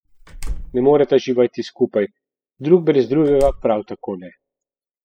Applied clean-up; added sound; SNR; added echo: classical method spectral subtraction.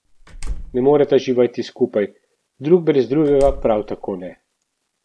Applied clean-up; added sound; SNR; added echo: none; Slam; 11 dB; none.